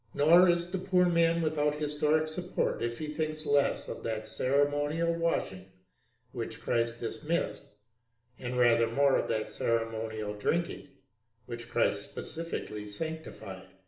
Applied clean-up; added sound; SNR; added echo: none; none; none; reverberation time 0.6 s.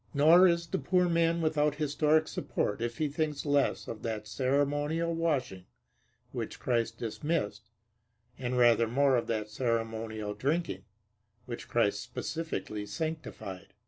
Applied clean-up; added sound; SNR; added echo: none; none; none; none.